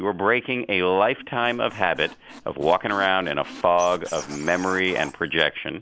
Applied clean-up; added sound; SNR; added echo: none; Squeak; 19 dB; none.